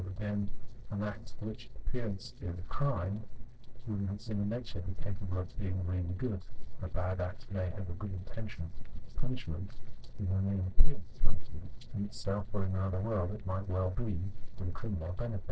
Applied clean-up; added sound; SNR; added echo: neural separator model SepFormer DNS4.